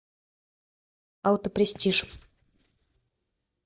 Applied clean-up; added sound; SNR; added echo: neural mask model DeepFilterNet 3.